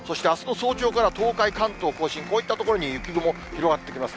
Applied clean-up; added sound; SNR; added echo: none; Applause; 20 dB; none.